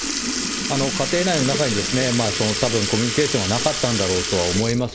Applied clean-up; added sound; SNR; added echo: none; Sink (filling or washing) / Liquid; 2 dB; none.